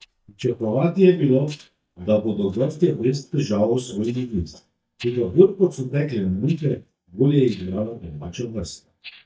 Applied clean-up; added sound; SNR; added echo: neural mask model DeepFilterNet 3.